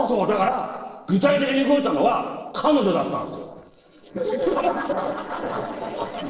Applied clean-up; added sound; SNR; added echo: neural separator model SepFormer DNS4.